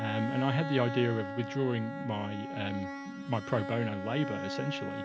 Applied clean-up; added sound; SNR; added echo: none; Bowed string instrument; 6 dB; none.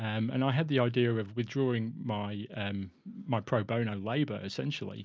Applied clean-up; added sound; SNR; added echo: none; none; none; none.